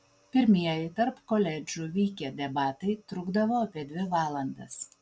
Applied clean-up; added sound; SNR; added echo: none; none; none; none.